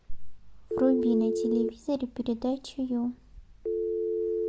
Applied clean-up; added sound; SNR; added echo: none; Telephone; 2 dB; none.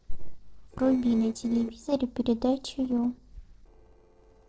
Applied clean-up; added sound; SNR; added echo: neural separator model SepFormer DNS4.